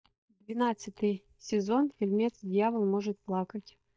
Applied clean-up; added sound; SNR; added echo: neural mask model DeepFilterNet 3.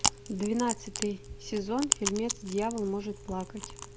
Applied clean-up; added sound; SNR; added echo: none; Chewing, mastication; 2 dB; none.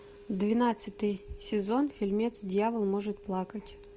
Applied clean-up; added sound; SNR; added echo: none; none; none; none.